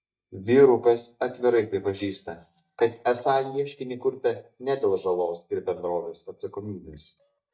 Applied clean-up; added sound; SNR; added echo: neural mask model DeepFilterNet 3.